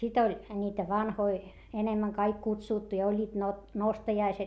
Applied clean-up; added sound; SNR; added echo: none; none; none; none.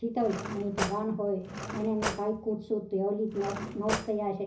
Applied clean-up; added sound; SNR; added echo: none; Cutlery, silverware / Drawer open or close; 6 dB; reverberation time 0.4 s.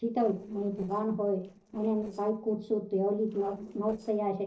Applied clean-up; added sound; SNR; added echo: neural separator model SepFormer DNS4.